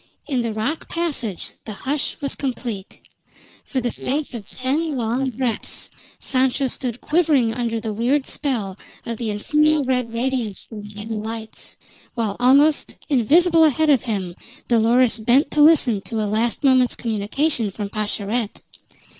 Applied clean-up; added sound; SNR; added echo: neural mask model Resemble Enhance denoiser.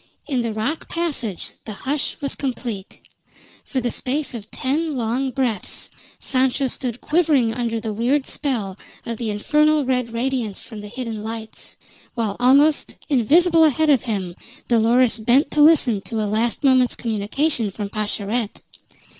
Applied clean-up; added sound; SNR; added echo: none; none; none; none.